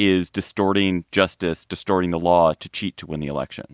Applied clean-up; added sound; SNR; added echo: none; none; none; none.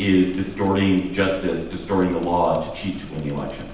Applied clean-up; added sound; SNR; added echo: none; Engine / Mechanisms; 19 dB; reverberation time 0.9 s.